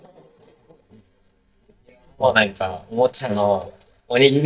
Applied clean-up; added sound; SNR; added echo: neural mask model DeepFilterNet 3.